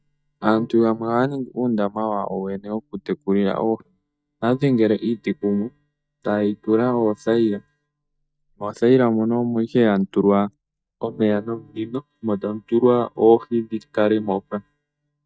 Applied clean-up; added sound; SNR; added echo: neural mask model DeepFilterNet 3.